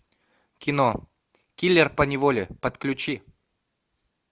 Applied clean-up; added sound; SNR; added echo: none; none; none; none.